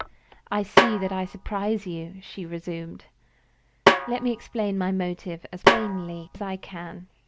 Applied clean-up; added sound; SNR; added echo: none; Snare drum; -4 dB; none.